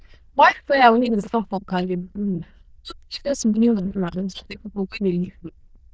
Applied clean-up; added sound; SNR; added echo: neural diffusion model UNIVERSE++.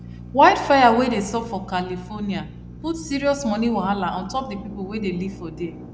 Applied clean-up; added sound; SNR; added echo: none; Drill; 16 dB; none.